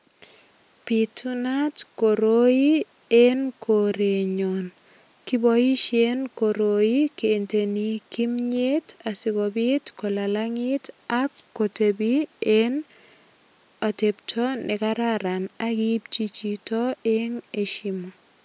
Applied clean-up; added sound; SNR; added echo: none; none; none; none.